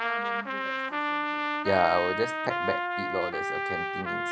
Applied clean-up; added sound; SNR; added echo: none; Trumpet; -1 dB; none.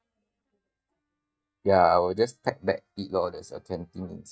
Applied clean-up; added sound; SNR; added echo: neural mask model DeepFilterNet 3.